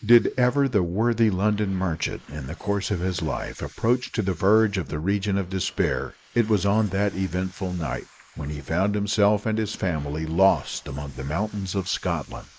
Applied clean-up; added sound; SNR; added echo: neural mask model Resemble Enhance denoiser.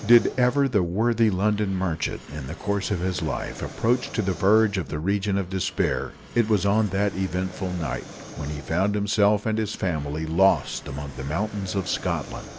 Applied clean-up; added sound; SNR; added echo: none; Fixed-wing aircraft, airplane; 18 dB; none.